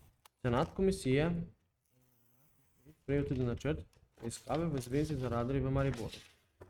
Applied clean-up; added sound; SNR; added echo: neural mask model RNNoise.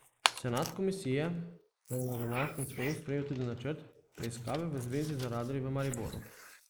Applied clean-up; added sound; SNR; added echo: neural mask model Resemble Enhance denoiser.